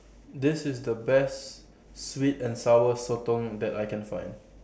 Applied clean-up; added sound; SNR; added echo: none; none; none; none.